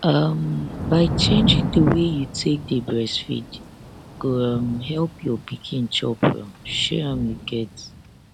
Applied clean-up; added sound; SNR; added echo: none; Thunder / Rain; 6 dB; none.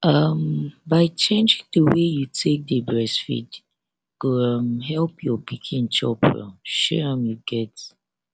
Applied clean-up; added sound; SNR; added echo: none; none; none; none.